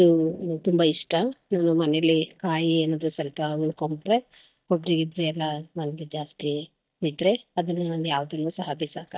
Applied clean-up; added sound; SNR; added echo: neural mask model DeepFilterNet 3.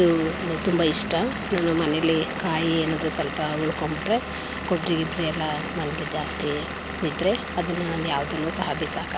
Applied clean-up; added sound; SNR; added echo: none; Engine / Vehicle; 7 dB; none.